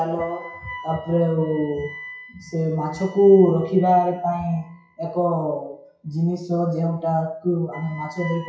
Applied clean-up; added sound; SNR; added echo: classical method WPE with log-MMSE.